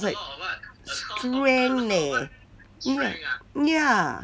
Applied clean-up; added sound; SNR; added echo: none; none; none; none.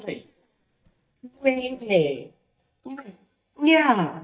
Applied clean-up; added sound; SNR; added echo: neural mask model DeepFilterNet 3.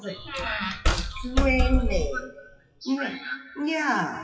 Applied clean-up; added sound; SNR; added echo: classical method WPE with log-MMSE.